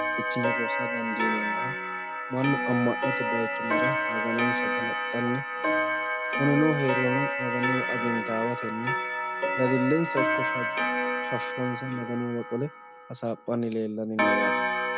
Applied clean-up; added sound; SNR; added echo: none; Clock; -2 dB; none.